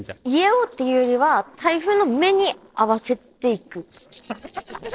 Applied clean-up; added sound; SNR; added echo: neural separator model SepFormer DNS4.